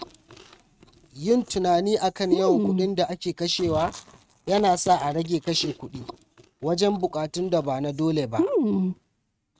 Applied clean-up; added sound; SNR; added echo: neural mask model RNNoise.